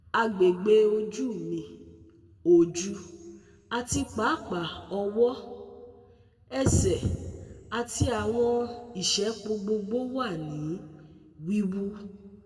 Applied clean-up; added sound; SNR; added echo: none; none; none; reverberation time 1.3 s.